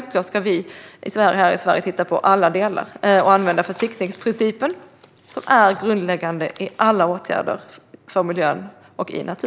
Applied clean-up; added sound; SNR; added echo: none; none; none; none.